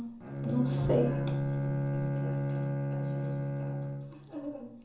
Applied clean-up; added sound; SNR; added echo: none; Bowed string instrument; -4 dB; reverberation time 0.6 s.